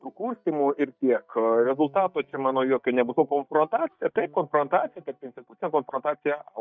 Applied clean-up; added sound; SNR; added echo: neural mask model DeepFilterNet 3.